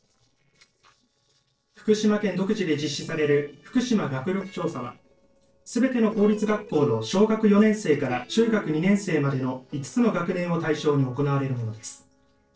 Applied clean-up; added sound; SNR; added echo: neural separator model SepFormer DNS4.